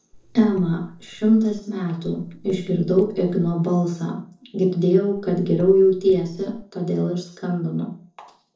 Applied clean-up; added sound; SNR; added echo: neural separator model SepFormer DNS4.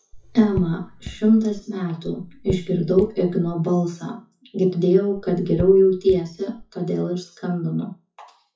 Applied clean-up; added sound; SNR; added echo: classical method WPE with log-MMSE.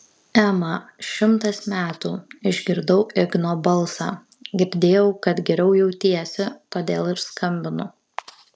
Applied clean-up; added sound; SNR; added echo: none; none; none; none.